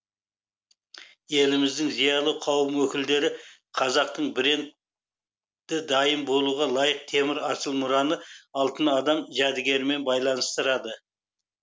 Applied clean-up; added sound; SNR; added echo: none; none; none; none.